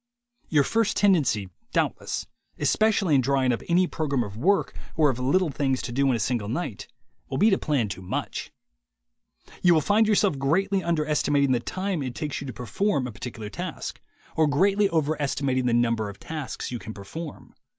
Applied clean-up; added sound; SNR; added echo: none; none; none; none.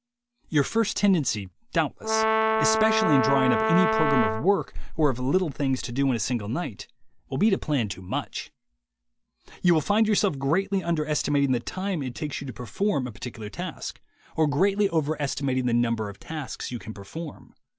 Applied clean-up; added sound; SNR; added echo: none; Brass instrument; -1 dB; none.